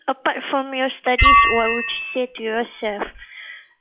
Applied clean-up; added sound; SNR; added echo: classical method log-MMSE.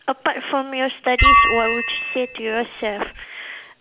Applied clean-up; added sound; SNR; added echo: none; Bell; -5 dB; none.